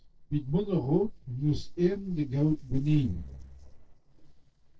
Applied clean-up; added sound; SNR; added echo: neural separator model SepFormer DNS4.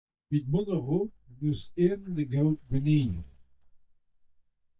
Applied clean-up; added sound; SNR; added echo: neural mask model DeepFilterNet 3.